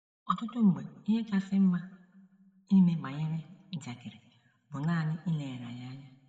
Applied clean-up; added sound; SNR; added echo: none; none; none; reverberation time 1.1 s.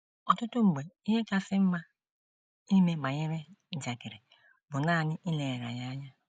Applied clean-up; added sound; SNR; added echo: none; none; none; none.